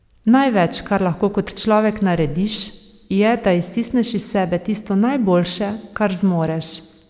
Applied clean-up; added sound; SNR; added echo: none; none; none; none.